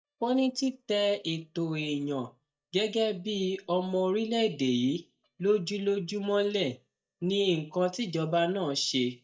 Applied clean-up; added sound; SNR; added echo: neural mask model DeepFilterNet 3.